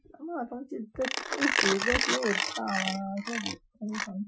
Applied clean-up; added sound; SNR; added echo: classical method Wiener filter.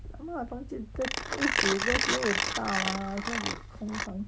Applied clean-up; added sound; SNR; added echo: none; Mechanisms; -2 dB; none.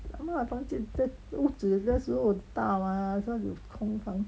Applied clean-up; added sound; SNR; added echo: none; none; none; none.